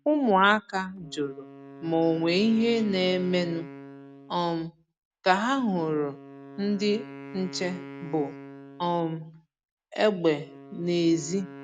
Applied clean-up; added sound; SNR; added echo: none; Wind instrument, woodwind instrument; 17 dB; none.